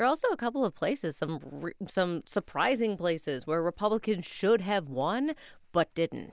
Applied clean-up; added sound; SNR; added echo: none; none; none; none.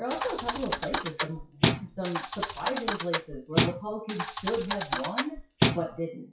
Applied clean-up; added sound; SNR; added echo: classical method WPE with log-MMSE.